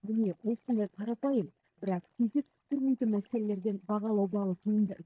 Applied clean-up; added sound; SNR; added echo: neural mask model DeepFilterNet 3.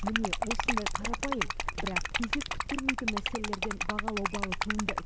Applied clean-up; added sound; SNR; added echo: none; Liquid; -4 dB; none.